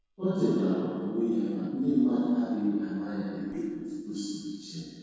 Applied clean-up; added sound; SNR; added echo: neural separator model SepFormer DNS4.